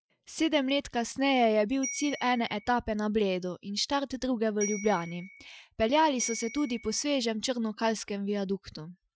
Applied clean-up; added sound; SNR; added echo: classical method Wiener filter.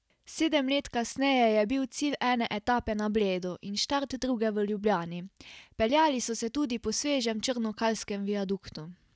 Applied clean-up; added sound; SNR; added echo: none; none; none; none.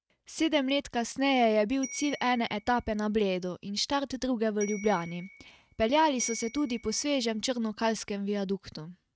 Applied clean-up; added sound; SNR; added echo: neural mask model RNNoise.